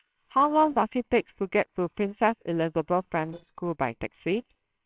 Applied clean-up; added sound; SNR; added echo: neural separator model SepFormer WHAMR!.